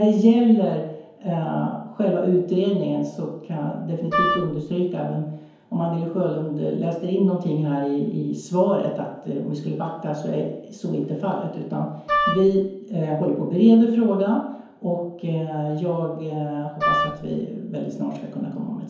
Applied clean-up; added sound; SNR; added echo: none; Wind instrument, woodwind instrument; 1 dB; reverberation time 0.9 s.